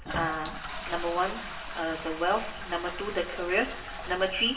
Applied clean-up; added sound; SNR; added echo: none; Toilet flush; 7 dB; reverberation time 0.7 s.